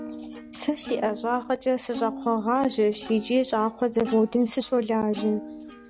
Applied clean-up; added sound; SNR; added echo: none; Plucked string instrument; 14 dB; none.